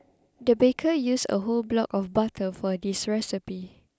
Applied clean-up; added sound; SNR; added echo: none; none; none; none.